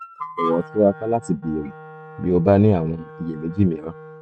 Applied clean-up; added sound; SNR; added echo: neural mask model RNNoise.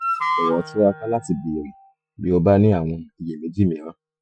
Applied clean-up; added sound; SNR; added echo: classical method Wiener filter.